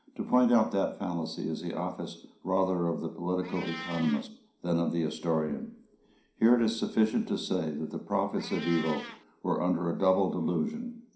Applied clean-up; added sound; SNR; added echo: none; Meow; 20 dB; reverberation time 0.5 s.